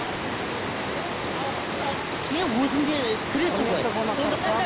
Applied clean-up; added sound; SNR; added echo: none; Water; 1 dB; none.